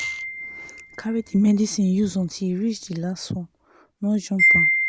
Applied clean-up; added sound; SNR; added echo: none; Wind chime; 2 dB; none.